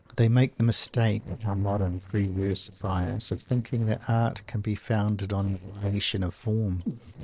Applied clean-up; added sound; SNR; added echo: neural separator model SepFormer DNS4.